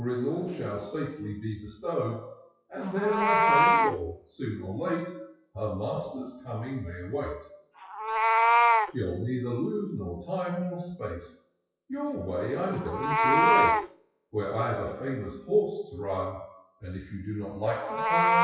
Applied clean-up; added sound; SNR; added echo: classical method WPE with log-MMSE.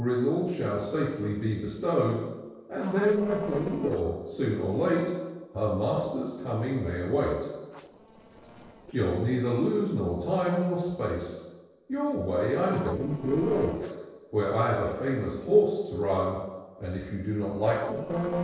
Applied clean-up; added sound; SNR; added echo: neural separator model SepFormer DNS4.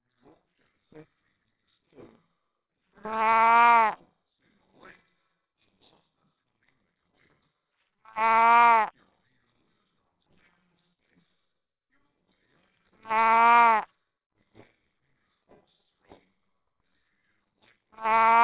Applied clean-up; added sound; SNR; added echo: neural separator model SepFormer WHAMR!.